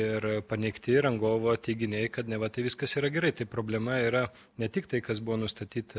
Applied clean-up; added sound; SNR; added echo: none; none; none; none.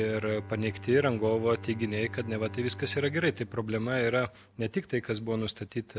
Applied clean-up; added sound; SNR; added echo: none; Bowed string instrument; 15 dB; none.